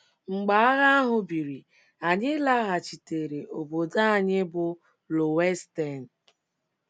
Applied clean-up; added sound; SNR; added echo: none; none; none; none.